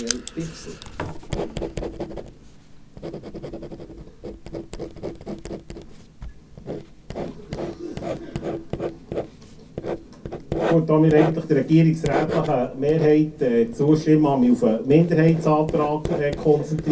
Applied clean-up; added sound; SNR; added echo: none; Writing; 9 dB; reverberation time 0.3 s.